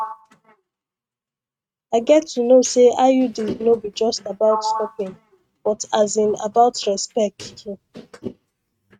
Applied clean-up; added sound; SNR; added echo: neural mask model RNNoise.